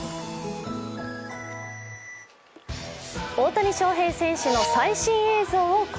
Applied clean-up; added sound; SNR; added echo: none; none; none; none.